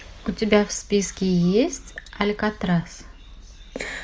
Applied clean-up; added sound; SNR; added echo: none; none; none; none.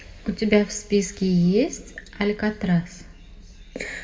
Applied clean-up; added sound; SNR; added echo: none; none; none; reverberation time 0.7 s.